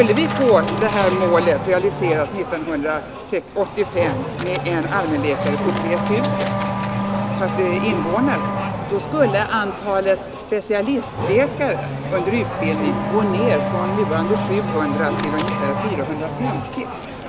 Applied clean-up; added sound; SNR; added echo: none; Race car, auto racing / Accelerating, revving, vroom; 3 dB; none.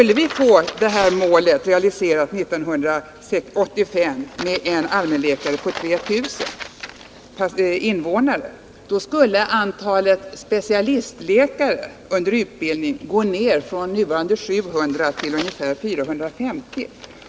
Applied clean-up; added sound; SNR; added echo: none; none; none; none.